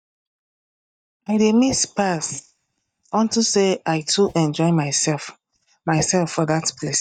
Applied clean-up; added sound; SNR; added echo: neural mask model DeepFilterNet 3.